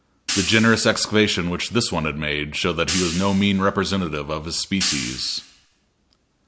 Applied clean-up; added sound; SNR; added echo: none; Hi-hat; 10 dB; none.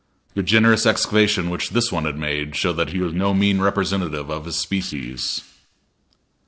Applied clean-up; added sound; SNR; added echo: neural separator model SepFormer DNS4.